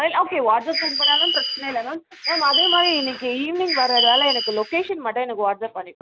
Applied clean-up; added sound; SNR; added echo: none; Bird; 0 dB; none.